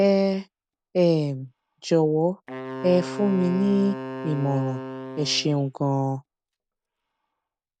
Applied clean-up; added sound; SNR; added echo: none; Wind instrument, woodwind instrument; 13 dB; none.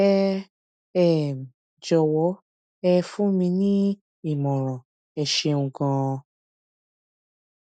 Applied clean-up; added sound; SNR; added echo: none; none; none; none.